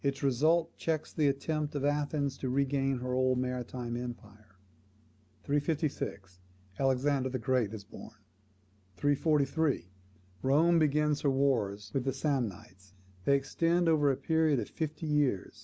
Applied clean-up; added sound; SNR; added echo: none; none; none; none.